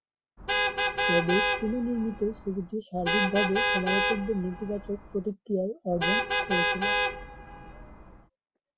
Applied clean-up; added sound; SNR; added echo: none; Vehicle horn, car horn, honking; -2 dB; none.